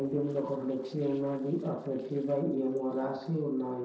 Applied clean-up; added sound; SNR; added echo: neural separator model SepFormer DNS4.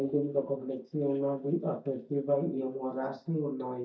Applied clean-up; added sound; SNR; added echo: neural mask model DeepFilterNet 3.